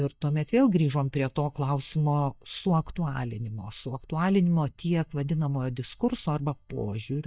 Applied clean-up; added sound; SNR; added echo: neural mask model DeepFilterNet 3.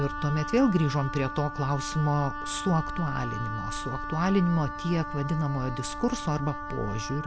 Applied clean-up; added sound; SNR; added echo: none; Wind instrument, woodwind instrument; 8 dB; none.